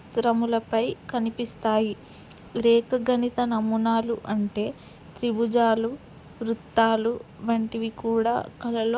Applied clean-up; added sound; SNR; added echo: none; none; none; none.